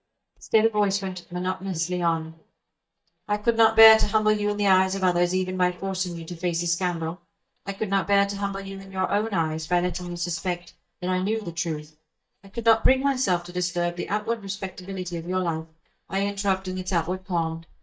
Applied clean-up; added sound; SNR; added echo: neural mask model DeepFilterNet 3.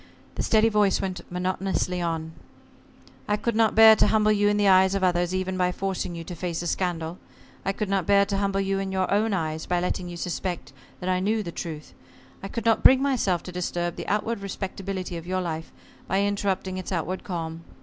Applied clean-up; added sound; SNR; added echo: none; none; none; none.